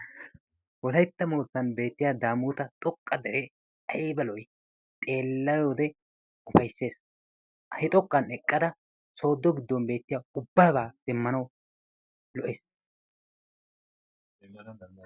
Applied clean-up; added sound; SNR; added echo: none; none; none; none.